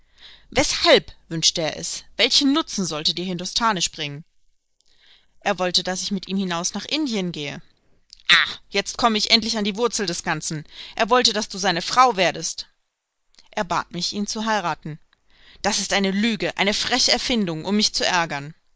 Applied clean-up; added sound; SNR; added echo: neural mask model Resemble Enhance denoiser.